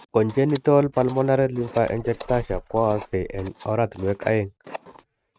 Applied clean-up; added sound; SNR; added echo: neural mask model RNNoise.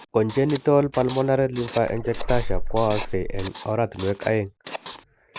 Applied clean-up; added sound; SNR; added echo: neural mask model Resemble Enhance denoiser.